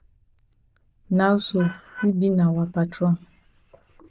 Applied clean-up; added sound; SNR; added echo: neural diffusion model UNIVERSE++.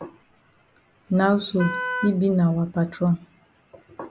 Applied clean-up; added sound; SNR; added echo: none; Wind instrument, woodwind instrument; 8 dB; none.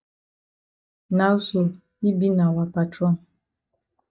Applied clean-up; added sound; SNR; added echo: neural mask model DeepFilterNet 3.